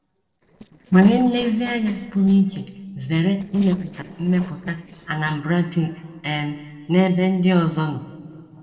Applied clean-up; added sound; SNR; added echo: neural separator model SepFormer DNS4.